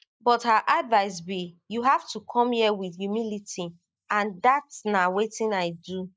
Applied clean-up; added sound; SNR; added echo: neural mask model Resemble Enhance denoiser.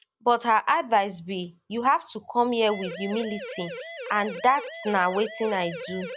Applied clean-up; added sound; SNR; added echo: none; Siren; 11 dB; none.